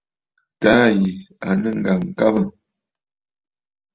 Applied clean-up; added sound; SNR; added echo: none; none; none; none.